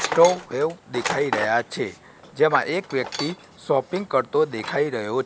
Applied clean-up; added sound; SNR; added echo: none; Tools; 10 dB; none.